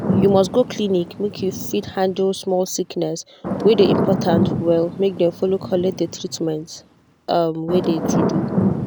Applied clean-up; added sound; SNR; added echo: none; Thunder / Rain; 4 dB; none.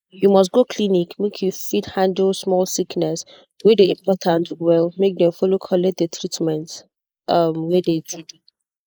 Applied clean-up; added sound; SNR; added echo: neural mask model Resemble Enhance denoiser.